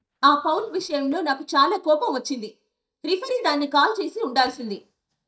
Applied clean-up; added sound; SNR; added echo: neural mask model DeepFilterNet 3.